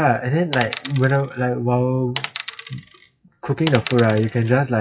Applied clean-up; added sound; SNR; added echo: classical method WPE with log-MMSE.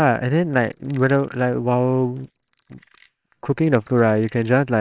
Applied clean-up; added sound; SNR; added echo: neural separator model SepFormer WHAMR!.